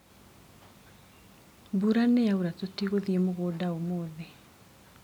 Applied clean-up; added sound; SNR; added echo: none; none; none; none.